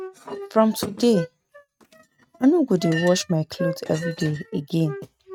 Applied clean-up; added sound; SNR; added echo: neural mask model RNNoise.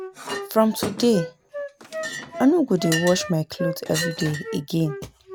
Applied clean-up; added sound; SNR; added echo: none; Wind instrument, woodwind instrument + Chink, clink; 8 dB; none.